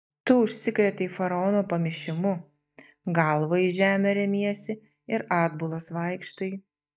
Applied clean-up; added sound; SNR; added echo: neural mask model DeepFilterNet 3.